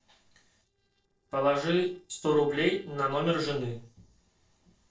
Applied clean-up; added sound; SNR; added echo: neural separator model SepFormer DNS4.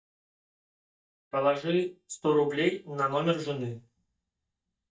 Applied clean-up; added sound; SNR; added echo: neural mask model DeepFilterNet 3.